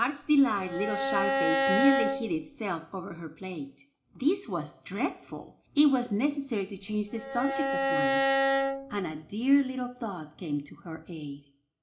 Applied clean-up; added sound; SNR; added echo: none; Bowed string instrument; -1 dB; reverberation time 0.4 s.